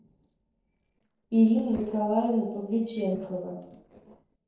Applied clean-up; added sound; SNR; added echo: neural separator model SepFormer DNS4.